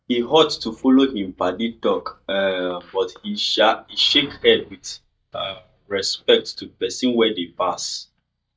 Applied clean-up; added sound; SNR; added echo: neural mask model DeepFilterNet 3.